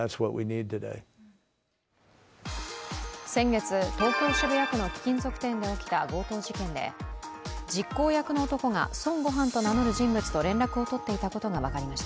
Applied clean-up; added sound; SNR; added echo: none; Acoustic guitar; 12 dB; none.